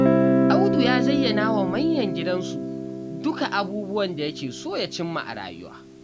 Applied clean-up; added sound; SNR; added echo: none; Guitar; -2 dB; none.